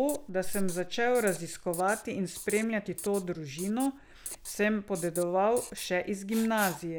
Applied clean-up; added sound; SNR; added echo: none; Writing; 14 dB; none.